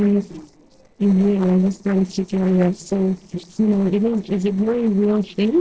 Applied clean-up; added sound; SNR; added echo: neural separator model SepFormer DNS4.